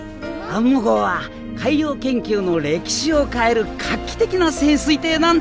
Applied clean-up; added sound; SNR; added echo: none; none; none; none.